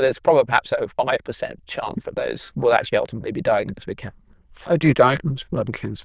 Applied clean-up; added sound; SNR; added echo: neural diffusion model UNIVERSE++.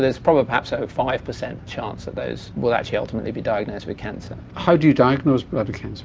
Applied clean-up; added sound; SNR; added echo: none; none; none; none.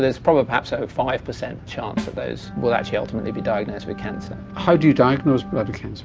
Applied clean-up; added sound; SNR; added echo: none; Organ + Snare drum; 12 dB; none.